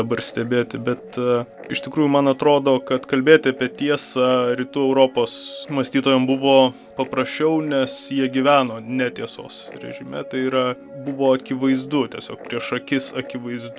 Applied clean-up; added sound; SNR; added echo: none; Guitar; 19 dB; none.